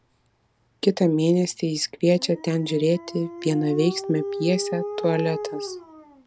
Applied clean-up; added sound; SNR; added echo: none; Dog; 10 dB; none.